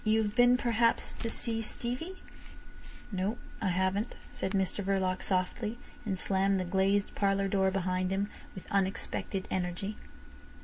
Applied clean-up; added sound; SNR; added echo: none; none; none; none.